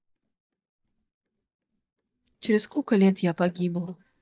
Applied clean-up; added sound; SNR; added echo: neural mask model DeepFilterNet 3.